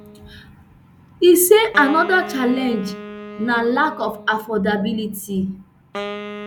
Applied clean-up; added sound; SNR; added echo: none; Wind instrument, woodwind instrument; 15 dB; none.